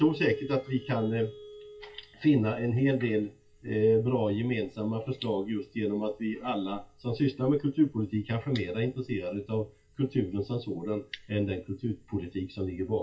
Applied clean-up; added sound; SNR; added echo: classical method WPE with log-MMSE.